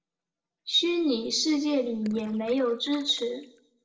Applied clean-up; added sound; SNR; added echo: neural separator model SepFormer DNS4.